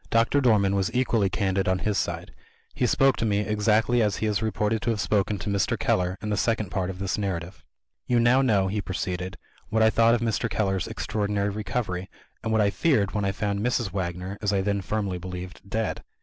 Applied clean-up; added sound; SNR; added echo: none; none; none; none.